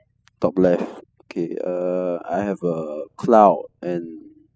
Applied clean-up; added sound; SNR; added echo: classical method spectral subtraction.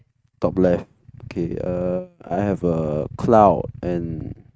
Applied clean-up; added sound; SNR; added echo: neural mask model RNNoise.